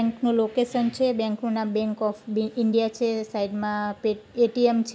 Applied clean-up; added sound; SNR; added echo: none; none; none; none.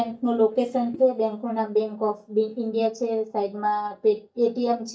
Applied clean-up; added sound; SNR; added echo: neural mask model DeepFilterNet 3.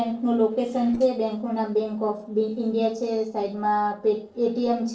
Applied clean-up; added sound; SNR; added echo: neural separator model SepFormer DNS4.